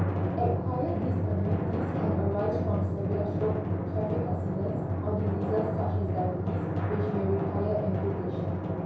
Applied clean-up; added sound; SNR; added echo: none; Drum; -4 dB; reverberation time 0.6 s.